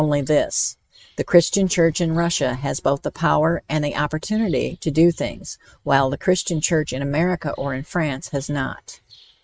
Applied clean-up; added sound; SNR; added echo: neural mask model RNNoise.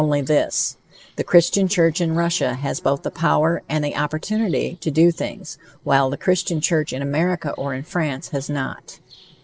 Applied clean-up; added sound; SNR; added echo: neural separator model SepFormer DNS4.